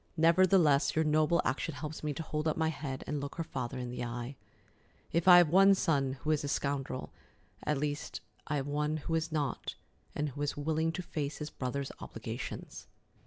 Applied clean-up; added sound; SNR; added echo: none; none; none; none.